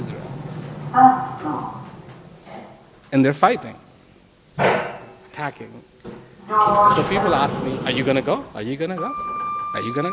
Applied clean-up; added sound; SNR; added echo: none; Sliding door; -3 dB; none.